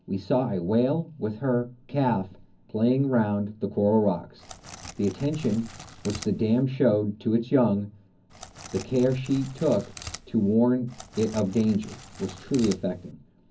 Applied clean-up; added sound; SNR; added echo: none; Crackle; 17 dB; reverberation time 0.4 s.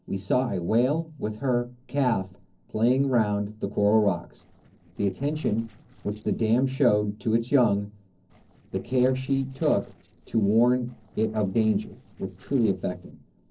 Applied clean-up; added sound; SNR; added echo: neural separator model SepFormer DNS4.